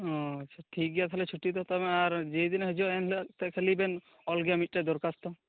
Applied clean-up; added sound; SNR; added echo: none; none; none; none.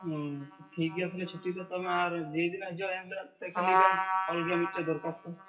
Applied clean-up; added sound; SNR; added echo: classical method WPE with log-MMSE.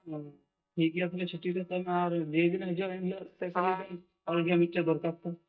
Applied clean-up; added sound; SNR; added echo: neural mask model DeepFilterNet 3.